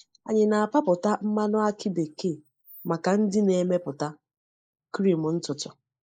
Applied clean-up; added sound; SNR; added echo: neural mask model Resemble Enhance denoiser.